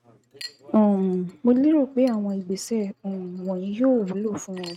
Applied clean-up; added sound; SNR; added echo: neural mask model RNNoise.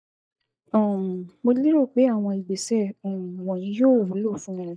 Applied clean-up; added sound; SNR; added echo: neural mask model DeepFilterNet 3.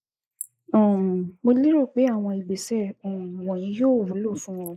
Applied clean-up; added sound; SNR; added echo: neural mask model Resemble Enhance denoiser.